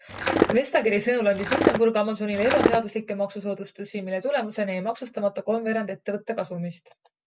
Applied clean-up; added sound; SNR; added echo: none; Skateboard; -3 dB; none.